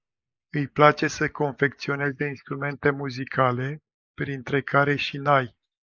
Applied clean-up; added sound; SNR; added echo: neural mask model Resemble Enhance denoiser.